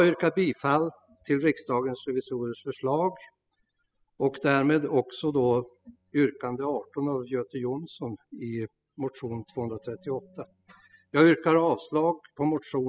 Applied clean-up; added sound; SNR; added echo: classical method spectral subtraction.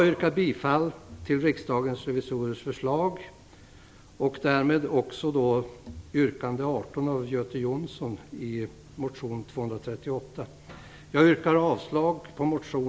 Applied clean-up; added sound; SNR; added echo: none; none; none; none.